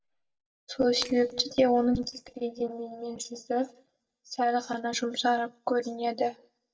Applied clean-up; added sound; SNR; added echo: neural mask model DeepFilterNet 3.